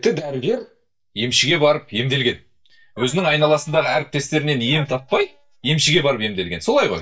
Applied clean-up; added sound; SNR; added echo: neural mask model DeepFilterNet 3.